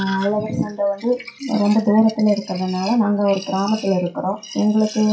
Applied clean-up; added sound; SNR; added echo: classical method WPE with log-MMSE.